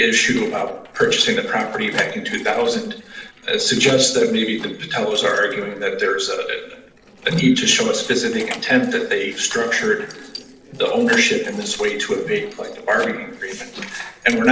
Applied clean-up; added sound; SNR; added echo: neural separator model SepFormer DNS4.